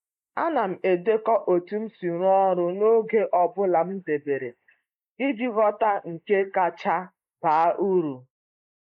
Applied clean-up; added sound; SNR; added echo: neural mask model Resemble Enhance denoiser.